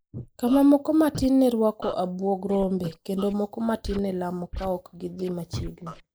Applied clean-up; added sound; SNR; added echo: neural mask model Resemble Enhance denoiser.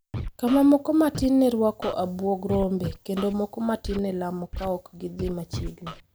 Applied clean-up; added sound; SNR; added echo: none; Scratching (performance technique); 12 dB; none.